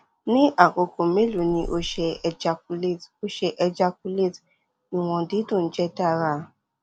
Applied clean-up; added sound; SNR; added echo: none; Bird; 14 dB; none.